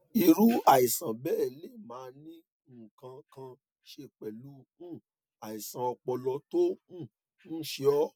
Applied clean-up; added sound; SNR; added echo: none; none; none; none.